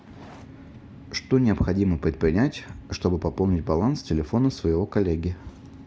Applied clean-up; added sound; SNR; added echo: none; none; none; none.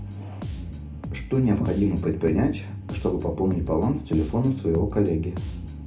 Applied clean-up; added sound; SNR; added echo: none; Bass guitar; 9 dB; reverberation time 0.3 s.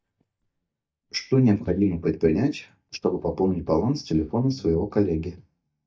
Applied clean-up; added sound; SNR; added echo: neural mask model DeepFilterNet 3.